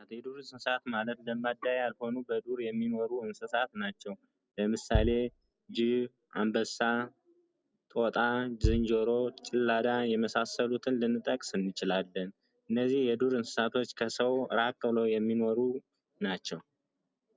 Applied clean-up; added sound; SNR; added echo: none; Bass drum; 5 dB; none.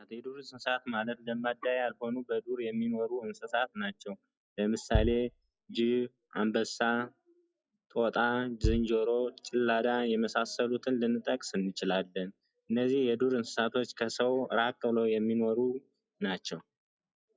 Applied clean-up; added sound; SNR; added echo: classical method log-MMSE.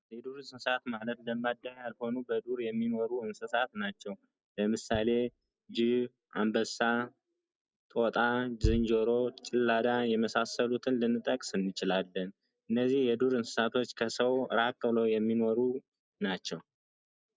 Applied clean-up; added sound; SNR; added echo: neural mask model DeepFilterNet 3.